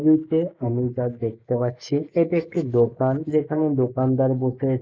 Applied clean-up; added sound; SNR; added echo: neural mask model Resemble Enhance denoiser.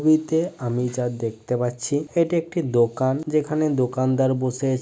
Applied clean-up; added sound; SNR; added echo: none; none; none; none.